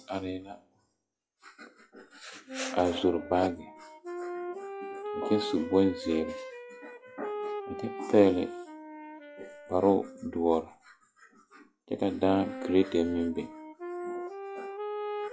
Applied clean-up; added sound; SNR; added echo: classical method log-MMSE.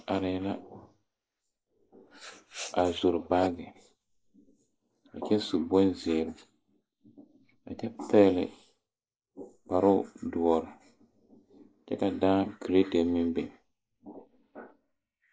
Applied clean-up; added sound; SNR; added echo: neural mask model Resemble Enhance denoiser.